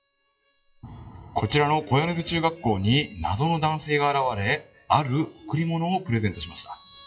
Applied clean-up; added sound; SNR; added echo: classical method WPE with log-MMSE.